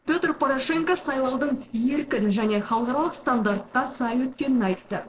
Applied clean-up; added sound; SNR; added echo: neural separator model SepFormer DNS4.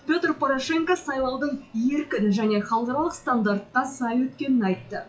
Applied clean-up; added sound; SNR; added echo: classical method WPE with log-MMSE.